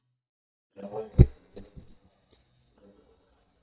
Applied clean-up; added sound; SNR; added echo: neural mask model DeepFilterNet 3.